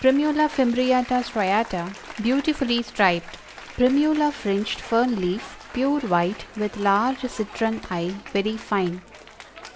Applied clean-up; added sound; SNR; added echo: none; Applause / Cheering; 18 dB; none.